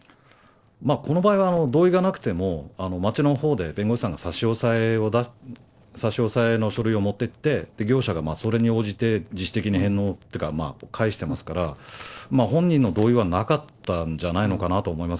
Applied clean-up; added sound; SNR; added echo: neural separator model SepFormer DNS4.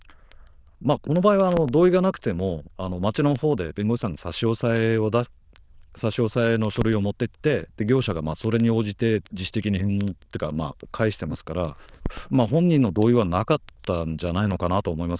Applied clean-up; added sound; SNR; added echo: neural diffusion model UNIVERSE++.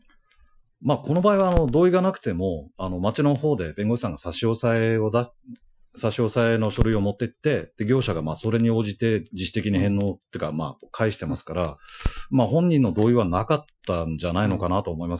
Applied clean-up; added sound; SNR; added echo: classical method Wiener filter.